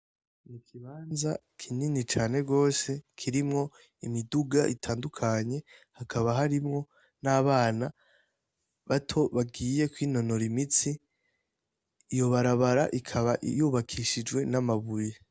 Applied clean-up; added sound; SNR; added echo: none; none; none; none.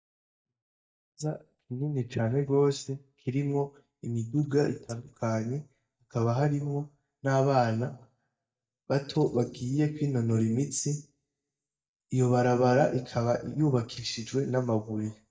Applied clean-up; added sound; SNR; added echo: neural mask model DeepFilterNet 3.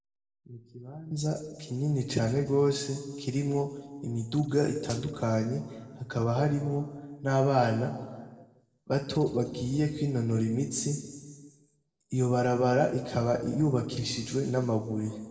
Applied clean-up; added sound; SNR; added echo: neural separator model SepFormer DNS4.